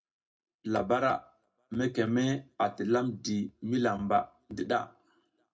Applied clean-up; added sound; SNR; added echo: none; none; none; reverberation time 0.2 s.